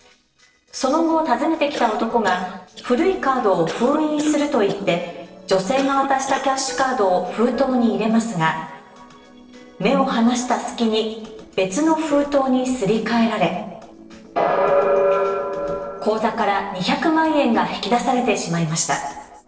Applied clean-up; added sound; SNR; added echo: neural separator model SepFormer DNS4.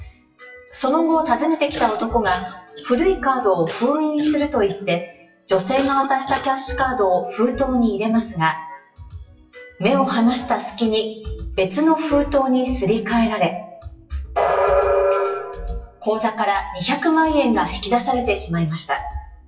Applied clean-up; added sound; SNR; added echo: classical method WPE with log-MMSE.